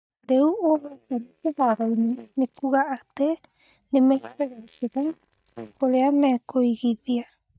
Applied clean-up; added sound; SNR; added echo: neural mask model DeepFilterNet 3.